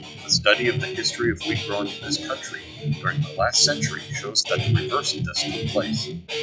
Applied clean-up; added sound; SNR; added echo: classical method log-MMSE.